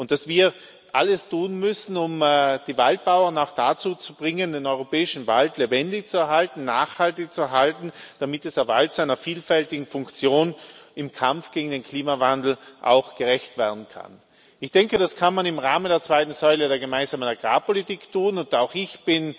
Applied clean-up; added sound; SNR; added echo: none; none; none; none.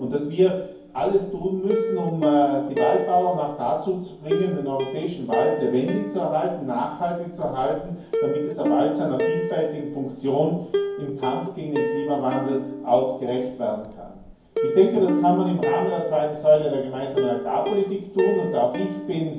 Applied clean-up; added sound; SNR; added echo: none; Plucked string instrument; 5 dB; reverberation time 0.9 s.